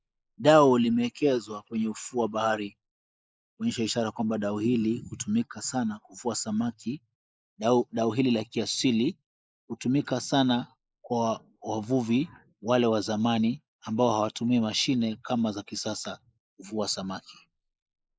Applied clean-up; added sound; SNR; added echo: neural mask model Resemble Enhance denoiser.